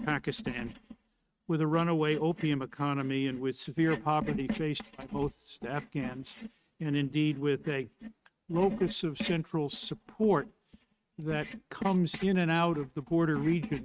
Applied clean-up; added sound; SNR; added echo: neural mask model RNNoise.